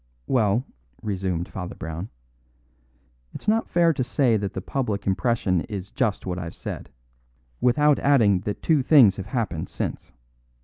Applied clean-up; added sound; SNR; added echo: none; none; none; none.